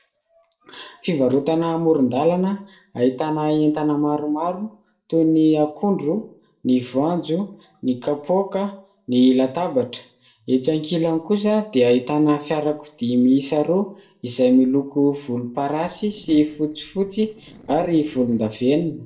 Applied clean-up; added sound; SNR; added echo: neural separator model SepFormer DNS4.